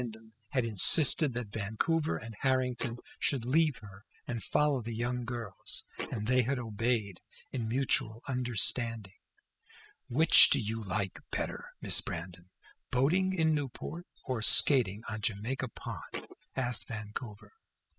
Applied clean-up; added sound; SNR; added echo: classical method spectral subtraction.